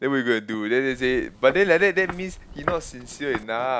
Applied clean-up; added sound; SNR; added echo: none; Walk, footsteps; 13 dB; none.